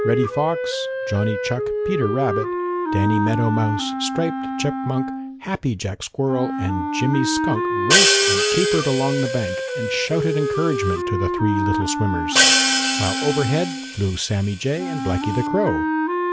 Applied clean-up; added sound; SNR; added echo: none; Wind instrument, woodwind instrument + Hi-hat; -1 dB; none.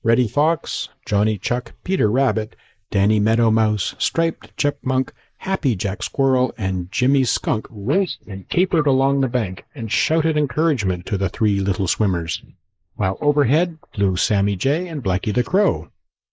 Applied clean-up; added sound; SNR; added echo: neural mask model Resemble Enhance denoiser.